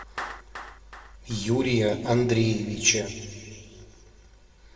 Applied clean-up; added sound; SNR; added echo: none; Clapping; 18 dB; reverberation time 1.9 s.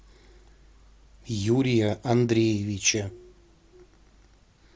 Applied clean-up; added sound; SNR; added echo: none; none; none; none.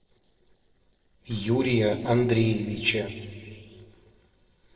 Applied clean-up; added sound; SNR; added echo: neural separator model SepFormer DNS4.